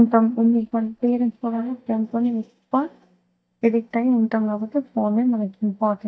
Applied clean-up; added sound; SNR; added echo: neural mask model DeepFilterNet 3.